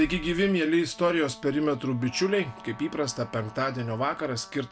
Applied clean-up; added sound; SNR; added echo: none; Wind instrument, woodwind instrument + Trumpet; 20 dB; none.